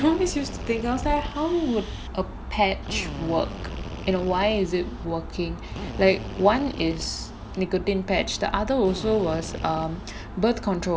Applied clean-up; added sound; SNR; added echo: none; Drill; 15 dB; none.